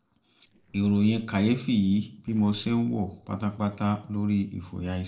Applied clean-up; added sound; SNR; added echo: neural separator model SepFormer DNS4.